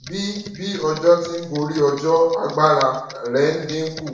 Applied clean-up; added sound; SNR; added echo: none; Computer keyboard; 19 dB; reverberation time 0.7 s.